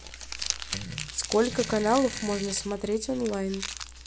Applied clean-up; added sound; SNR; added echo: none; Crumpling, crinkling + Fart; 8 dB; none.